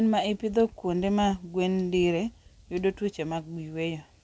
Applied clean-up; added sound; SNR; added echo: none; none; none; none.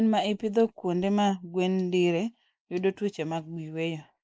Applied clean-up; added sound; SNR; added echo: neural mask model Resemble Enhance denoiser.